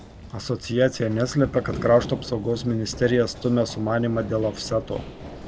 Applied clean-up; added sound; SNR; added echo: none; Run; 13 dB; none.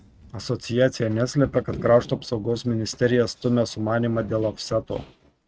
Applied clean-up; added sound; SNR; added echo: neural mask model RNNoise.